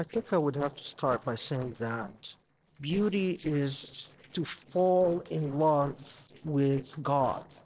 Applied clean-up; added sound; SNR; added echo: neural separator model SepFormer DNS4.